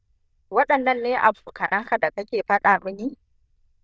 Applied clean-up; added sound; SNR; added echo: neural diffusion model UNIVERSE++.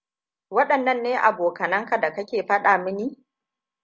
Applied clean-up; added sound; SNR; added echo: none; none; none; none.